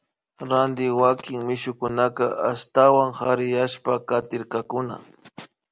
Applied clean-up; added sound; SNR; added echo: none; none; none; none.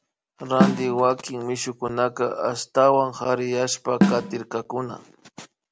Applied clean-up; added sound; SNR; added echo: none; Snare drum; -4 dB; none.